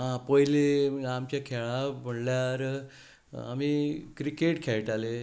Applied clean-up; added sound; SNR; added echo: none; none; none; none.